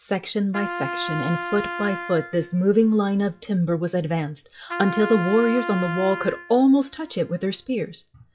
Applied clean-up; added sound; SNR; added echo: classical method log-MMSE.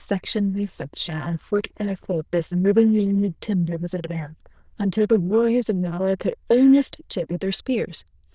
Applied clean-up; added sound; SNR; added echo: neural diffusion model UNIVERSE++.